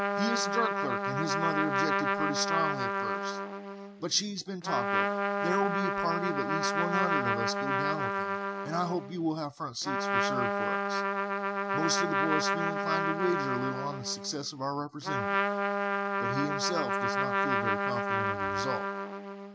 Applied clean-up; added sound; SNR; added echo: none; Trumpet; -4 dB; none.